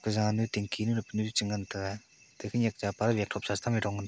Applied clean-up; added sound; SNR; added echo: none; none; none; none.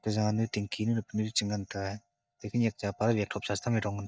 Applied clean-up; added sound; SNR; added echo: neural mask model DeepFilterNet 3.